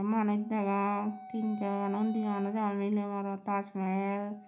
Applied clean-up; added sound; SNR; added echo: none; Wind instrument, woodwind instrument; 19 dB; reverberation time 0.4 s.